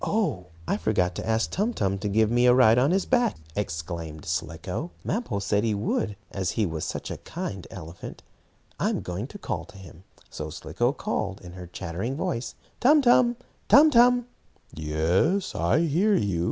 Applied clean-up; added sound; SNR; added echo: none; none; none; none.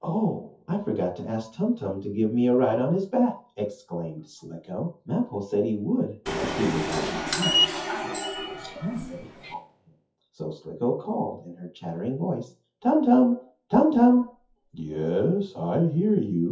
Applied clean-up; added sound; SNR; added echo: classical method WPE with log-MMSE.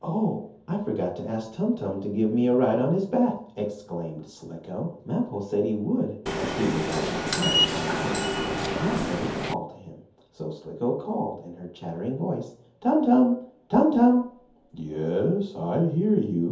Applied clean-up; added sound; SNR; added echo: none; Subway, metro, underground; 1 dB; reverberation time 0.5 s.